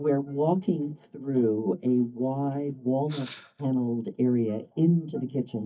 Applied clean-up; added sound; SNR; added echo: neural mask model DeepFilterNet 3.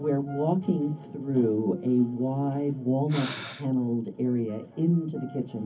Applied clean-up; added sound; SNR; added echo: none; Breathing; 12 dB; reverberation time 0.3 s.